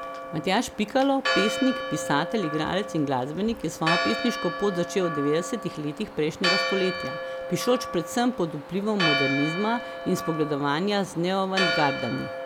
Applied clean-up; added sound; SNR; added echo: none; Church bell; 4 dB; none.